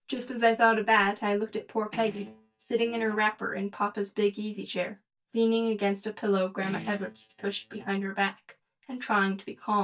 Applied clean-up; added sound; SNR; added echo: neural mask model DeepFilterNet 3.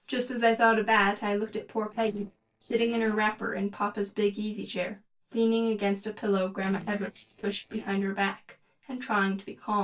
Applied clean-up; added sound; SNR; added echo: neural separator model SepFormer DNS4.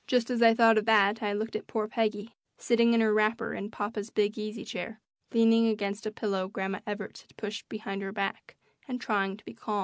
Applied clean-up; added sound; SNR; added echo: none; none; none; none.